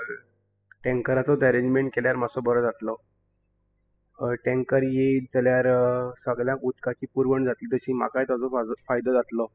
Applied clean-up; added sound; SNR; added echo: classical method spectral subtraction.